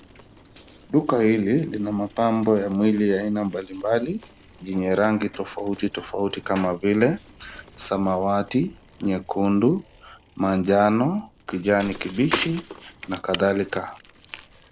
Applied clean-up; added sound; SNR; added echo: none; Bicycle; 17 dB; none.